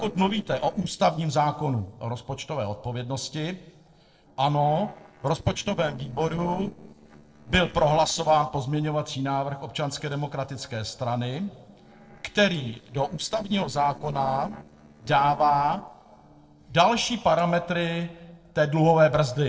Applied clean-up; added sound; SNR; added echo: neural separator model SepFormer DNS4.